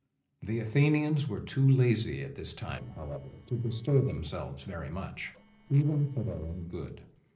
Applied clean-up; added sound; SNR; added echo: neural separator model SepFormer DNS4.